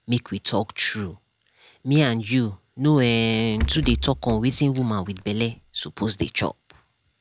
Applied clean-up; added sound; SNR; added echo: none; Rattle / Breathing; 9 dB; none.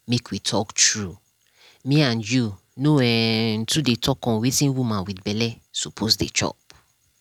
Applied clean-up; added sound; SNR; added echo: none; none; none; none.